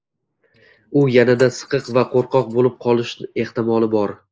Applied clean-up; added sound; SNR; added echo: neural mask model Resemble Enhance denoiser.